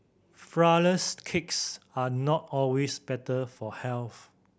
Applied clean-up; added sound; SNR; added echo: none; none; none; none.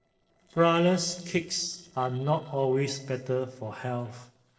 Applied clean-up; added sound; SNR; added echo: neural separator model SepFormer DNS4.